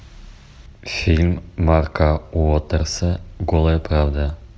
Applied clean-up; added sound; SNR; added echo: none; none; none; none.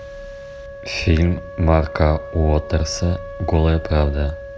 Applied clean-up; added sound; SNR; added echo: none; Wind instrument, woodwind instrument; 15 dB; none.